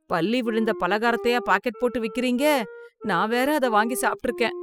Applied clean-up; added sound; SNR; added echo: classical method spectral subtraction.